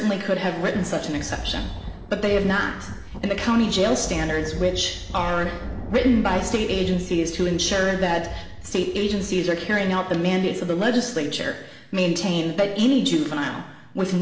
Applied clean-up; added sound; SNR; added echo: none; Thunder; 13 dB; reverberation time 0.9 s.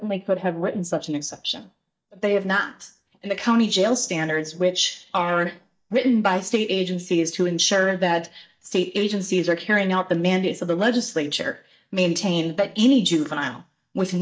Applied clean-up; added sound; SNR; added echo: neural mask model DeepFilterNet 3.